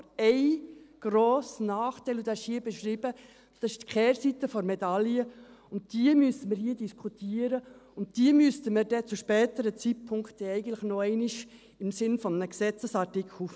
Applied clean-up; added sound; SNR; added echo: none; none; none; none.